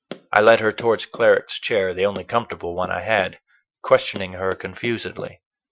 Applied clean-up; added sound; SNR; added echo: classical method Wiener filter.